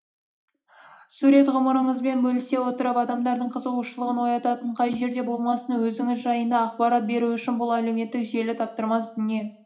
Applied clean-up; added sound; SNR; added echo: none; none; none; reverberation time 0.4 s.